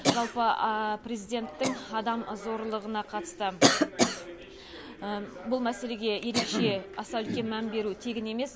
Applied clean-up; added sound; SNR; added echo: none; Cough; 1 dB; none.